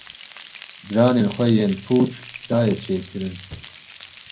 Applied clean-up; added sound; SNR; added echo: none; Frying (food); 16 dB; reverberation time 0.2 s.